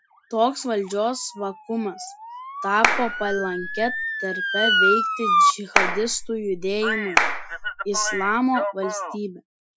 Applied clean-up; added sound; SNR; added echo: classical method Wiener filter.